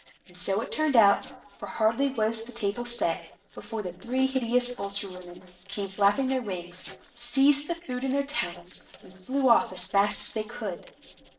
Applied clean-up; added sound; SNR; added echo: neural separator model SepFormer DNS4.